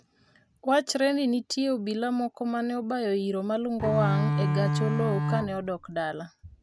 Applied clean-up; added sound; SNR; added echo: none; Bowed string instrument; -1 dB; none.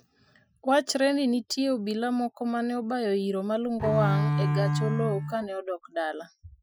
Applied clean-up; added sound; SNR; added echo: classical method Wiener filter.